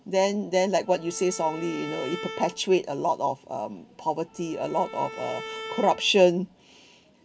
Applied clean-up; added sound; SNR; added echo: none; Bowed string instrument; 14 dB; none.